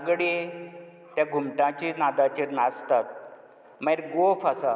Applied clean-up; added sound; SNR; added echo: none; none; none; none.